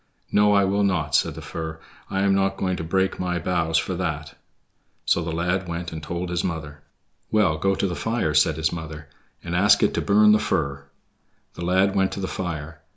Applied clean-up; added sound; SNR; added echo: none; none; none; none.